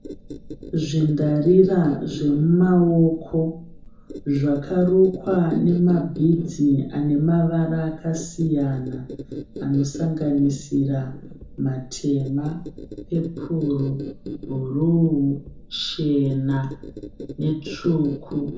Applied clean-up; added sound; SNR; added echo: none; Squeak; 14 dB; reverberation time 0.7 s.